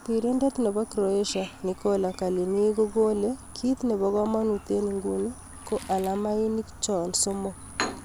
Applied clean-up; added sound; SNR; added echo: none; Chirp, tweet; 17 dB; none.